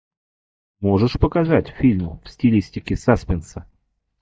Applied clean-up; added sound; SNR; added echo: neural mask model DeepFilterNet 3.